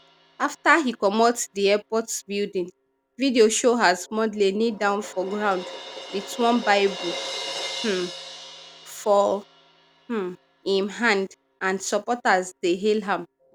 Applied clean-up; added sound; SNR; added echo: none; Crash cymbal; 15 dB; none.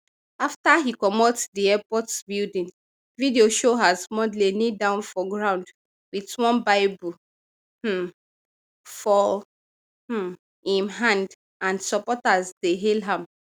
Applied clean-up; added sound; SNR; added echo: none; none; none; none.